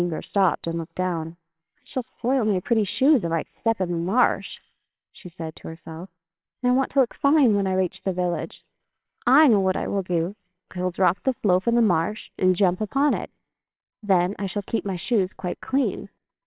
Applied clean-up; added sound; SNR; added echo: neural separator model SepFormer WHAMR!.